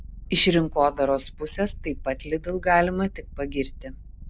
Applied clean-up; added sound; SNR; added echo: none; Purr; 15 dB; none.